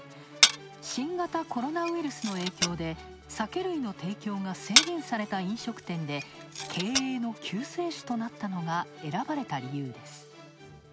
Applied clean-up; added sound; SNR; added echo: none; Glass; -3 dB; none.